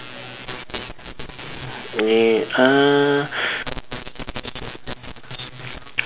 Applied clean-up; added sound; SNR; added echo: none; none; none; none.